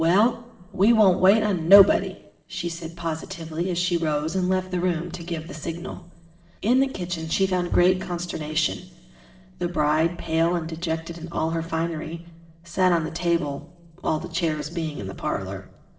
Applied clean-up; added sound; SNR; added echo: neural separator model SepFormer DNS4.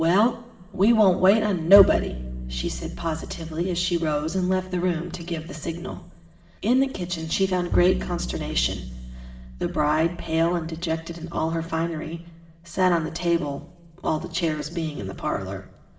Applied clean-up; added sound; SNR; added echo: none; Bowed string instrument; 8 dB; reverberation time 1.5 s.